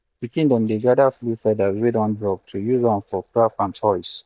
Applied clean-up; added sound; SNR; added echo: neural mask model DeepFilterNet 3.